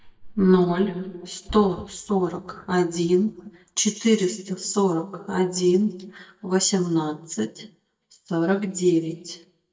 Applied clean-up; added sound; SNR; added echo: neural mask model DeepFilterNet 3.